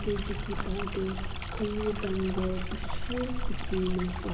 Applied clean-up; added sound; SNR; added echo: none; Stream; -1 dB; reverberation time 1.6 s.